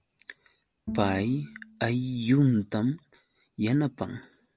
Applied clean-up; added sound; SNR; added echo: none; Bowed string instrument; 13 dB; none.